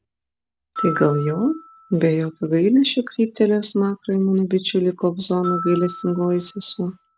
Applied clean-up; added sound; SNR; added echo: none; Glockenspiel; 15 dB; none.